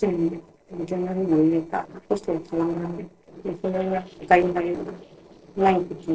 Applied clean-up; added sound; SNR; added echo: neural separator model SepFormer DNS4.